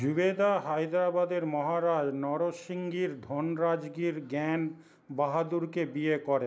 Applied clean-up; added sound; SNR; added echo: none; none; none; none.